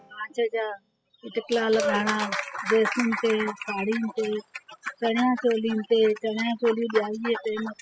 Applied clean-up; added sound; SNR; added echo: classical method spectral subtraction.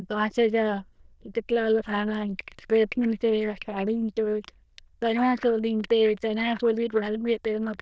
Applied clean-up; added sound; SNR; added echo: neural diffusion model UNIVERSE++.